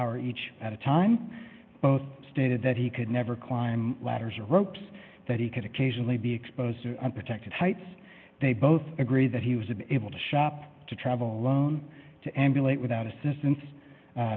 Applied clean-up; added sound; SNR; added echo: none; none; none; none.